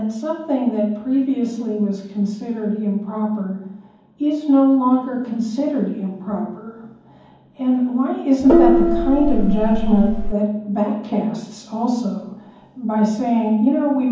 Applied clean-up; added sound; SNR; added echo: none; Gong; -3 dB; reverberation time 1.2 s.